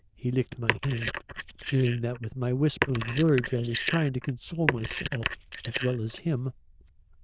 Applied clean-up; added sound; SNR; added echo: neural diffusion model UNIVERSE++.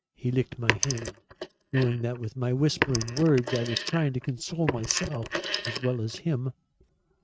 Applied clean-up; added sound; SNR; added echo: neural mask model RNNoise.